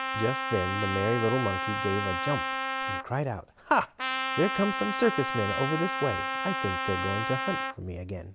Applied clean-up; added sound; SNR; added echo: none; Trumpet; 2 dB; none.